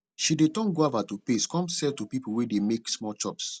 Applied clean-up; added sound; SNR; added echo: none; none; none; none.